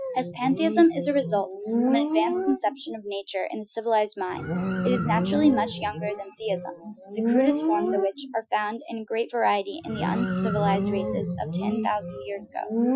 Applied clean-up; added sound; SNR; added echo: classical method Wiener filter.